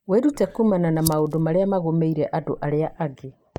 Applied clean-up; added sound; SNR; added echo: neural mask model Resemble Enhance denoiser.